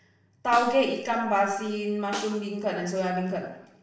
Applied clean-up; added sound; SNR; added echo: none; Snare drum; 16 dB; reverberation time 0.7 s.